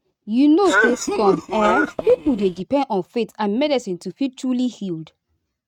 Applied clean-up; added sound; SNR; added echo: neural mask model RNNoise.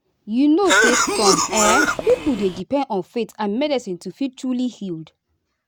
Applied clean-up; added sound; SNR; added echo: none; Cough; -3 dB; none.